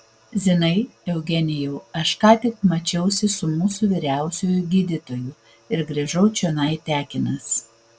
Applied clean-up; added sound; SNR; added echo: none; none; none; none.